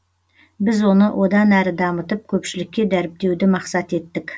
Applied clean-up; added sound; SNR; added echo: none; none; none; none.